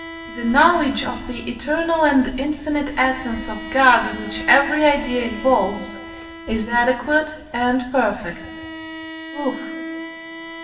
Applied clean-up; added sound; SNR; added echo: none; Bowed string instrument; 14 dB; reverberation time 1.0 s.